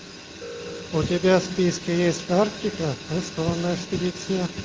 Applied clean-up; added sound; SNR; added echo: none; Alarm; 18 dB; none.